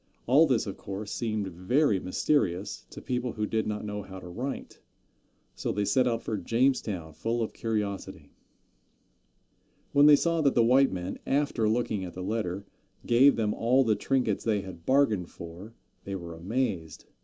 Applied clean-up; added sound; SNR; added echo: none; none; none; none.